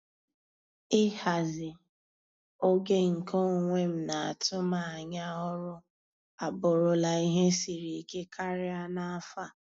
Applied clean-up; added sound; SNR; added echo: none; none; none; none.